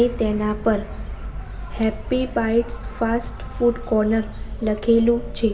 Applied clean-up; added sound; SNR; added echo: none; Insect; 9 dB; reverberation time 1.3 s.